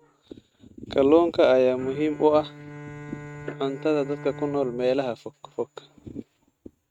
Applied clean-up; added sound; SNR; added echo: neural mask model RNNoise.